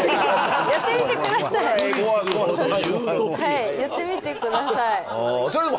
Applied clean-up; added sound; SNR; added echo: none; none; none; none.